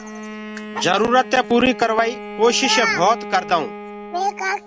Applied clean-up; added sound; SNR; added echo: none; Bowed string instrument; 13 dB; none.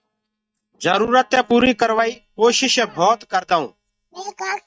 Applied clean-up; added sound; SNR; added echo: neural mask model DeepFilterNet 3.